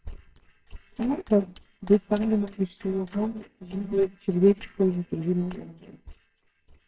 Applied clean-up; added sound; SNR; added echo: neural separator model SepFormer WHAMR!.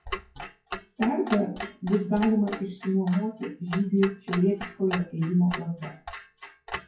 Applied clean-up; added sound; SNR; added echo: classical method WPE with log-MMSE.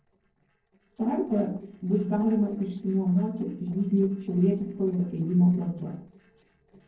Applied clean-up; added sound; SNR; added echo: neural separator model SepFormer DNS4.